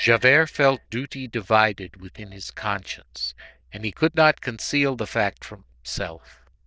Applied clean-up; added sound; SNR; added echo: neural diffusion model UNIVERSE++.